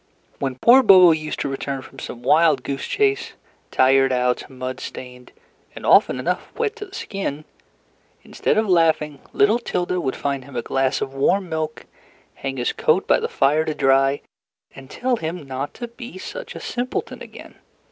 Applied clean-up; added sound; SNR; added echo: none; none; none; none.